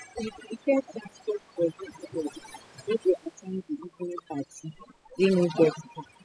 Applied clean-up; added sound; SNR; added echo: classical method spectral subtraction.